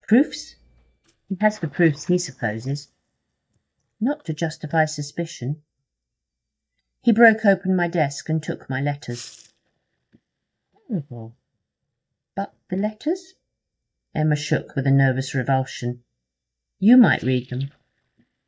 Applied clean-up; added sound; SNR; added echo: neural mask model DeepFilterNet 3.